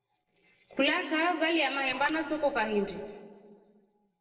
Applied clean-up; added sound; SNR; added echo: neural separator model SepFormer DNS4.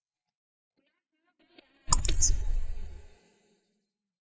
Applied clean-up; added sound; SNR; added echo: neural mask model DeepFilterNet 3.